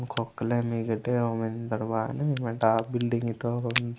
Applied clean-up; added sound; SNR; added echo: none; Crack; 9 dB; none.